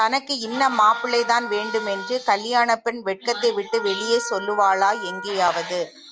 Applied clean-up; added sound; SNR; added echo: none; Wind instrument, woodwind instrument; 11 dB; none.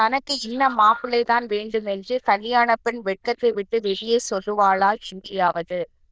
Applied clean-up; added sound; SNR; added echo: neural diffusion model UNIVERSE++.